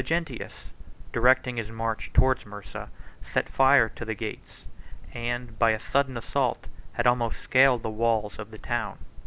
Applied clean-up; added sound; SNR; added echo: none; none; none; none.